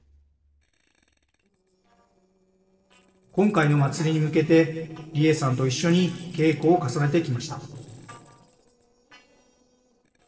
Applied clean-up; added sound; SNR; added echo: neural separator model SepFormer DNS4.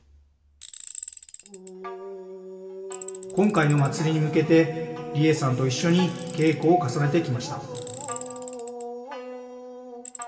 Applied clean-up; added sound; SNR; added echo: none; Tools; 19 dB; reverberation time 2.3 s.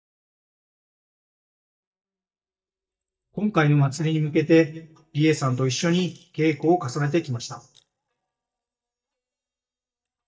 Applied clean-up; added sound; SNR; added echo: neural mask model DeepFilterNet 3.